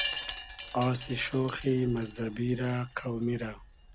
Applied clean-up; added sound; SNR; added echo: none; Wind chime; 8 dB; none.